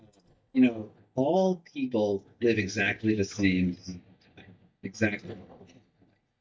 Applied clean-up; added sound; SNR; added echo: neural mask model DeepFilterNet 3.